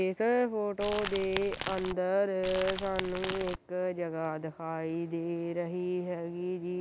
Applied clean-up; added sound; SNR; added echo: none; Crumpling, crinkling / Crackle; 6 dB; none.